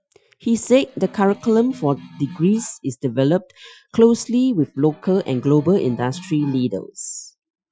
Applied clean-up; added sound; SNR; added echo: classical method Wiener filter.